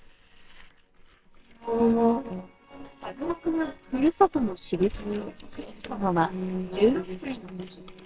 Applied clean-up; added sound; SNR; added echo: neural separator model SepFormer WHAMR!.